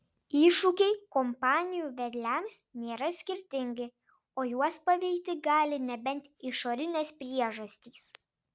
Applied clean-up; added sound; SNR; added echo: none; none; none; none.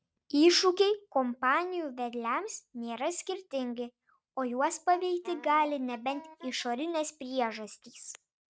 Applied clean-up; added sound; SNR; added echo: neural mask model RNNoise.